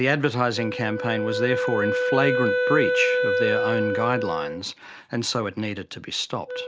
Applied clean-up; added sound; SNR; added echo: none; Wind instrument, woodwind instrument; 0 dB; none.